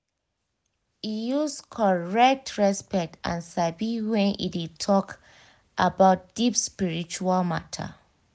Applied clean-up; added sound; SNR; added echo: none; none; none; none.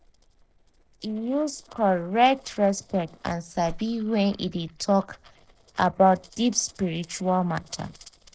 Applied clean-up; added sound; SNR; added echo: neural separator model SepFormer DNS4.